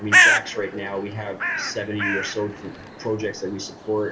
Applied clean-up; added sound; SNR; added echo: none; Bird; -5 dB; reverberation time 0.2 s.